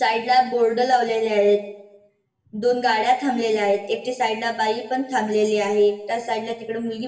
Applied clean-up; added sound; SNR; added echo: none; none; none; reverberation time 0.7 s.